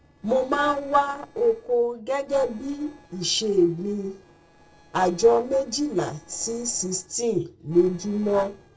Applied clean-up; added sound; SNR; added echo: neural separator model SepFormer DNS4.